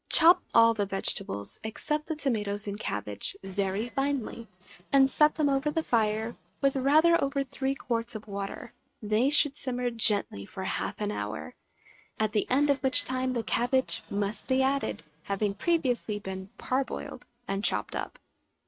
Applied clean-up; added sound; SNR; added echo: neural mask model RNNoise.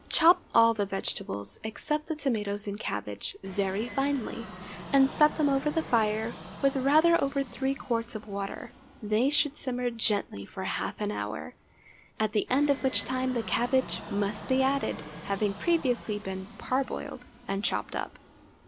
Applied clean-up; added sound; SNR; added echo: none; Fixed-wing aircraft, airplane; 16 dB; none.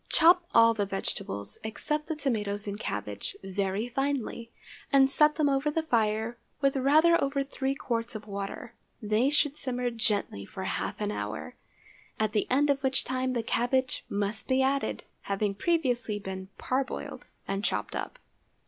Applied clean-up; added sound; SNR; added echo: none; none; none; none.